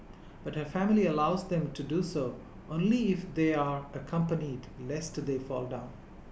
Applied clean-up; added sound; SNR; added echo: none; none; none; none.